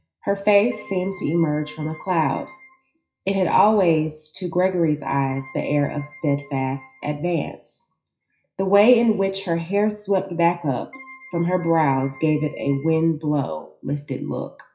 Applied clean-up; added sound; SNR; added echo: classical method WPE with log-MMSE.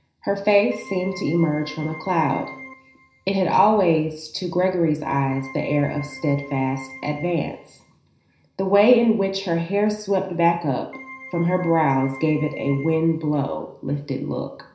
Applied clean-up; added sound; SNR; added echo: none; Keyboard (musical); 17 dB; reverberation time 0.5 s.